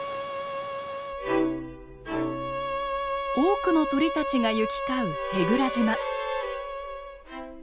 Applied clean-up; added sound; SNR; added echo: none; Bowed string instrument; 4 dB; none.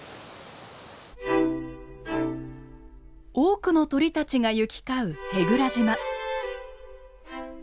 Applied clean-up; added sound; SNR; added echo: none; none; none; none.